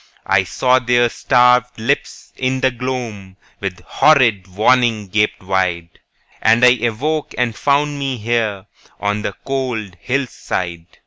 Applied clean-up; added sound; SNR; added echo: none; none; none; none.